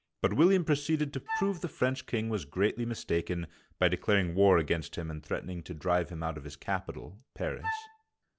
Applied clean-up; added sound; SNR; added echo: none; Wind instrument, woodwind instrument; 8 dB; none.